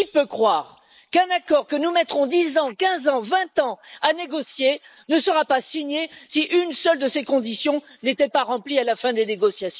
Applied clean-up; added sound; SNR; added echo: neural mask model Resemble Enhance denoiser.